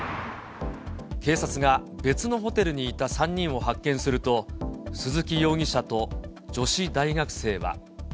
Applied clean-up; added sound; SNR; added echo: none; none; none; none.